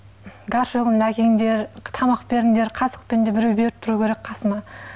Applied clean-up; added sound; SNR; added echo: none; none; none; none.